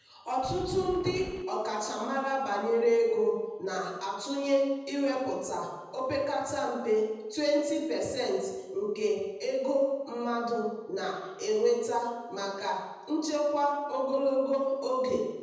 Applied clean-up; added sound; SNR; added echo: none; Wind; 14 dB; reverberation time 1.0 s.